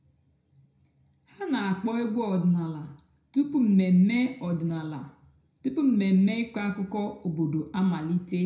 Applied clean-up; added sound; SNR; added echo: none; none; none; reverberation time 0.5 s.